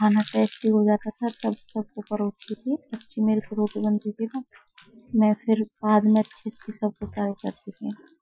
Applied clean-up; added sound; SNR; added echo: classical method Wiener filter.